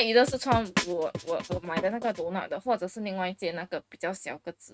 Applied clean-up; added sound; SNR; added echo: neural mask model RNNoise.